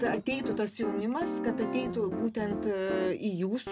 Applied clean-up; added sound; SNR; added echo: none; Piano; 4 dB; none.